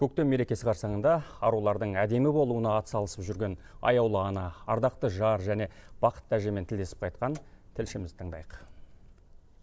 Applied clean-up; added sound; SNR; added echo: none; none; none; none.